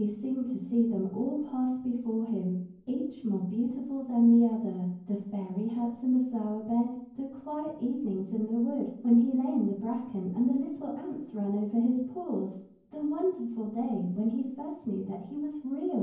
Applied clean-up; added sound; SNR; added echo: none; none; none; reverberation time 0.9 s.